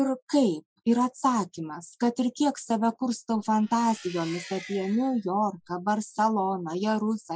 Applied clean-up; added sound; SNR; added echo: classical method Wiener filter.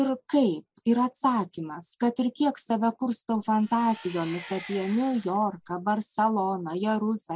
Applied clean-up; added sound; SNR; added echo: none; Engine; 17 dB; none.